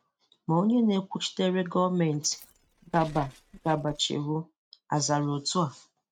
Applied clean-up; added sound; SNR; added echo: neural mask model RNNoise.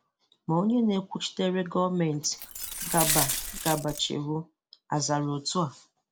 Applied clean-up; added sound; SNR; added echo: none; Glass; 2 dB; none.